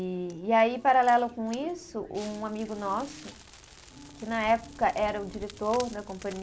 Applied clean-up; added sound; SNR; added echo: none; Crackle; 19 dB; none.